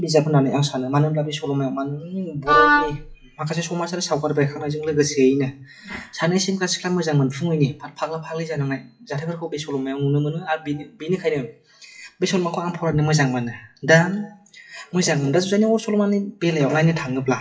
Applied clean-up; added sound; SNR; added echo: classical method WPE with log-MMSE.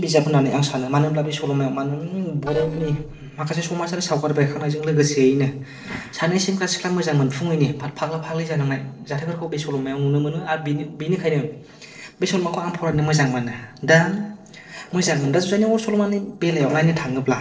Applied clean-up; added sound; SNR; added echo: neural separator model SepFormer DNS4.